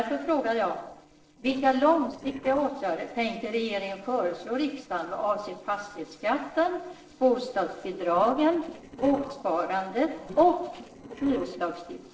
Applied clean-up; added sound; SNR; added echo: neural separator model SepFormer DNS4.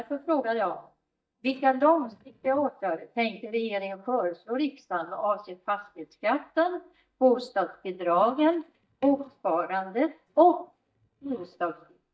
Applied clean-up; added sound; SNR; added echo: neural mask model DeepFilterNet 3.